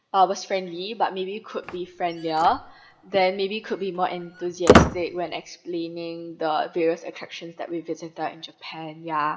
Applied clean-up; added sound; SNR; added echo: none; Squeak; -2 dB; reverberation time 0.9 s.